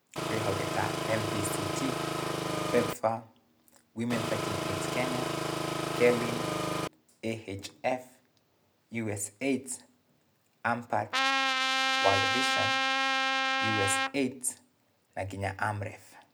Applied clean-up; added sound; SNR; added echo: none; Trumpet + Engine; -4 dB; none.